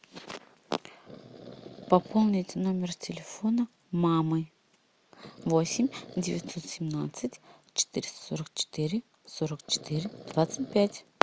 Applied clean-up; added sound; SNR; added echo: none; none; none; none.